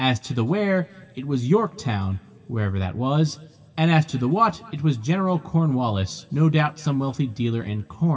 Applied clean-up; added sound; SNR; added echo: none; none; none; reverberation time 2.7 s.